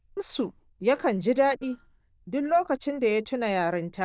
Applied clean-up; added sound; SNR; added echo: neural diffusion model UNIVERSE++.